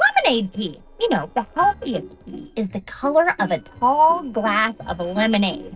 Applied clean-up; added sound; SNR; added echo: neural separator model SepFormer DNS4.